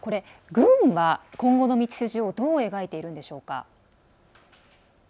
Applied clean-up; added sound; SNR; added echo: none; none; none; none.